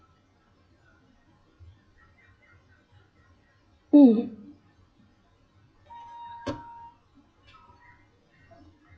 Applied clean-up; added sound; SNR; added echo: classical method WPE with log-MMSE.